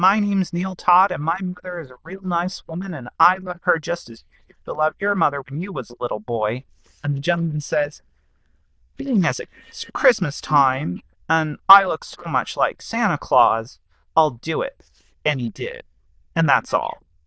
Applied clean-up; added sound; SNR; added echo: neural diffusion model UNIVERSE++.